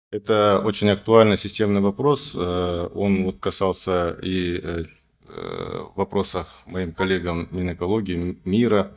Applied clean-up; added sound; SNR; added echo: neural mask model DeepFilterNet 3.